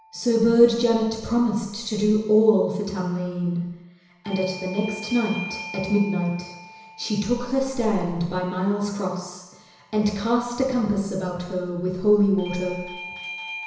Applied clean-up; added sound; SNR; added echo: none; Bell / Doorbell; 18 dB; reverberation time 1.0 s.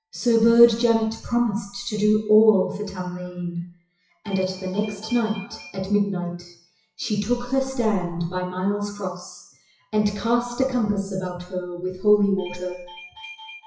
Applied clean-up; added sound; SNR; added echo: classical method WPE with log-MMSE.